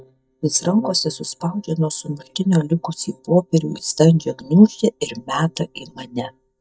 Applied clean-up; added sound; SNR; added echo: neural mask model DeepFilterNet 3.